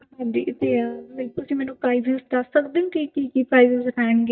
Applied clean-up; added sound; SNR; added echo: neural mask model DeepFilterNet 3.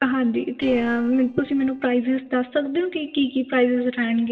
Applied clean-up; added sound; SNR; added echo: neural separator model SepFormer DNS4.